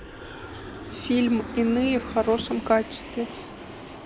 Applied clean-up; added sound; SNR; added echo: none; Aircraft; 11 dB; none.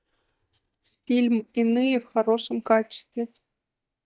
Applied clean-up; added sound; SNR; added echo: neural mask model DeepFilterNet 3.